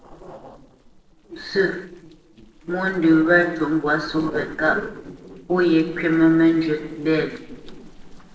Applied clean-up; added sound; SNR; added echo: neural separator model SepFormer DNS4.